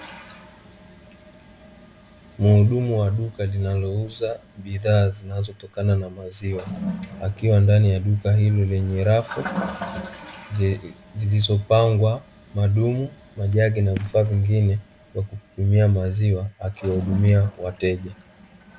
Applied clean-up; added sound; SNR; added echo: none; Fireworks + Toilet flush; 16 dB; none.